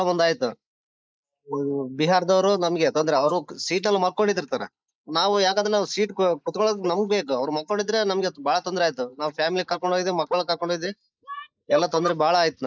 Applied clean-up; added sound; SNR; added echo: neural mask model Resemble Enhance denoiser.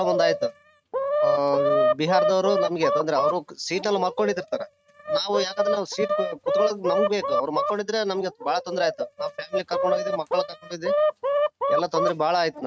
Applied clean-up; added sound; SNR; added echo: neural mask model RNNoise.